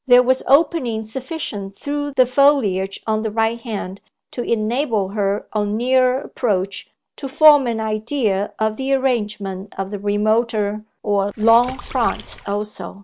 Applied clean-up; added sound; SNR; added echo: none; Water / Splash, splatter; 16 dB; none.